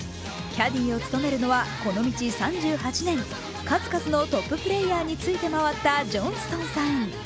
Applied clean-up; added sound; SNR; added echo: none; none; none; none.